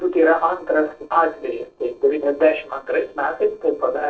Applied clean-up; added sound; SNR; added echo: neural separator model SepFormer DNS4.